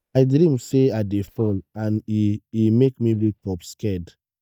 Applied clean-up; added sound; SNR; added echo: neural mask model DeepFilterNet 3.